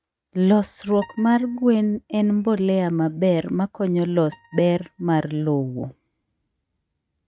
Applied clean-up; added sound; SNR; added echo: neural mask model RNNoise.